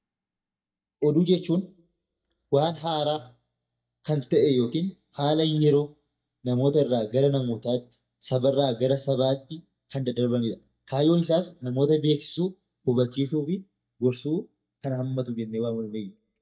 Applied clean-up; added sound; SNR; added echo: neural mask model DeepFilterNet 3.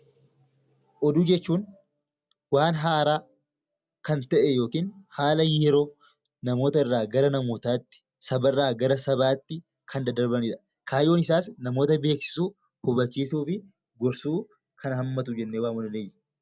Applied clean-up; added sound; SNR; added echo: none; none; none; none.